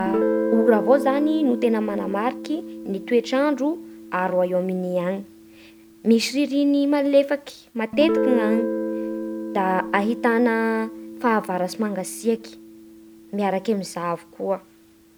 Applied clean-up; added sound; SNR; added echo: none; Guitar; 7 dB; none.